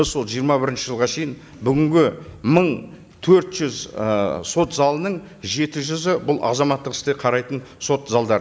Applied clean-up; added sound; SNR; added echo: none; none; none; none.